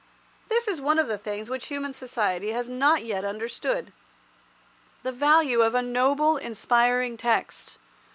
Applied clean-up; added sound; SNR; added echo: none; none; none; none.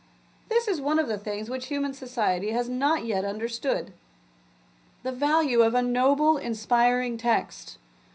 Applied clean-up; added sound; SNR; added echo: none; none; none; reverberation time 0.5 s.